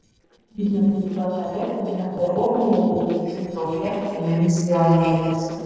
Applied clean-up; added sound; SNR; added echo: neural separator model SepFormer DNS4.